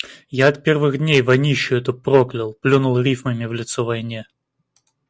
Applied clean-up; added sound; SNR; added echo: none; none; none; none.